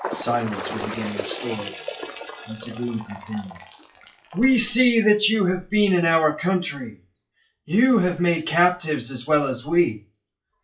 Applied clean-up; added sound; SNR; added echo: classical method WPE with log-MMSE.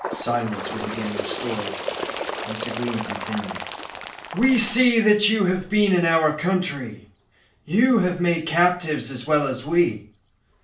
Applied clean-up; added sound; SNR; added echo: none; Bird; 11 dB; reverberation time 0.4 s.